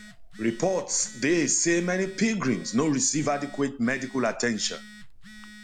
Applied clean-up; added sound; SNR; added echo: none; Telephone; 17 dB; none.